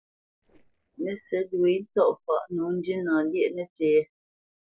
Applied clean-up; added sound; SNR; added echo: neural separator model SepFormer DNS4.